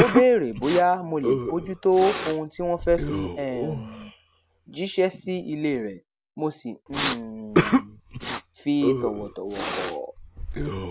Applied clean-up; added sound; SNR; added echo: none; Respiratory sounds; 3 dB; none.